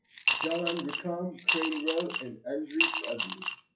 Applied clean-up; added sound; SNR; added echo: classical method WPE with log-MMSE.